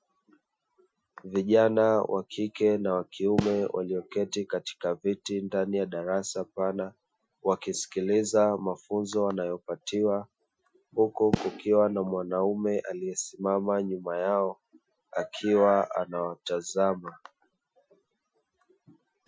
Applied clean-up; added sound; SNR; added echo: classical method Wiener filter.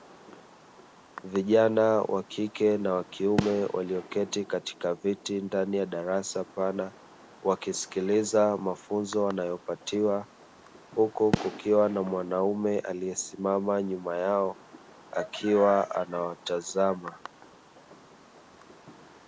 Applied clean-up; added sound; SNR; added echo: none; Fireworks; 14 dB; none.